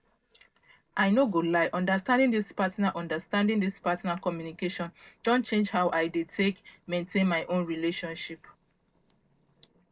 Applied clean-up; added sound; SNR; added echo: neural separator model SepFormer DNS4.